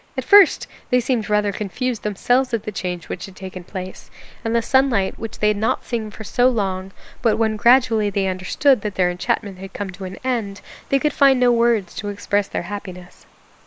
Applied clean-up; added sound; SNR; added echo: neural mask model Resemble Enhance denoiser.